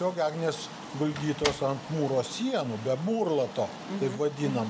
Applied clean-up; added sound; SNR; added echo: none; Slam; 10 dB; reverberation time 0.6 s.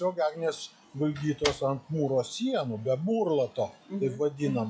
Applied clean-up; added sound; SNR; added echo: classical method WPE with log-MMSE.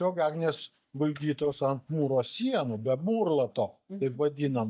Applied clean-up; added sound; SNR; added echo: neural mask model DeepFilterNet 3.